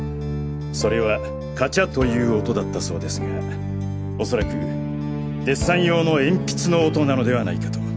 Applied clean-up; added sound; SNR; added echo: none; none; none; none.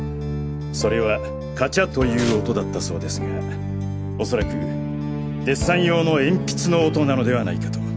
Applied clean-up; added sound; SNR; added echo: none; Tearing; 17 dB; none.